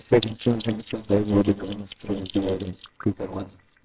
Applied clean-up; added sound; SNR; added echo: neural separator model SepFormer WHAMR!.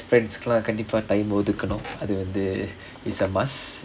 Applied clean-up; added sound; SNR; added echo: none; none; none; none.